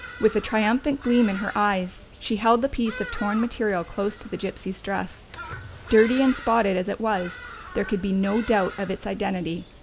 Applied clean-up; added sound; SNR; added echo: none; Bird vocalization, bird call, bird song; 15 dB; none.